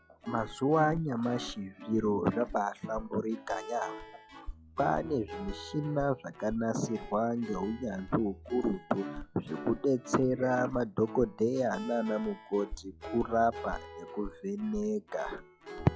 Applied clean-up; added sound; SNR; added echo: classical method log-MMSE.